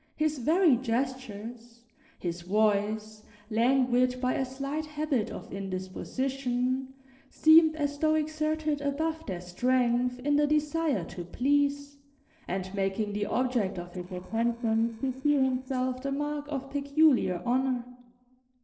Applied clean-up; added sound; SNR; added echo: neural separator model SepFormer DNS4.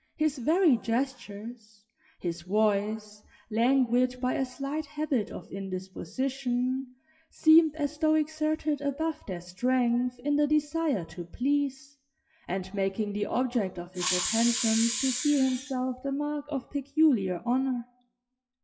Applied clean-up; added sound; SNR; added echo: classical method WPE with log-MMSE.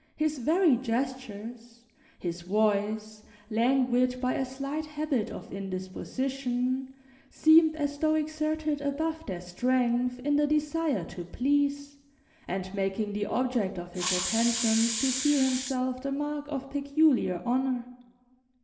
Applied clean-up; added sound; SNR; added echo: none; Hiss; 4 dB; reverberation time 1.1 s.